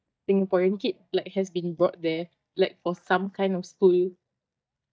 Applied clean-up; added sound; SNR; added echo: neural mask model DeepFilterNet 3.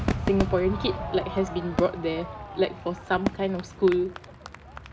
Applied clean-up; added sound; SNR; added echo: none; Crowd / Fireworks; 5 dB; none.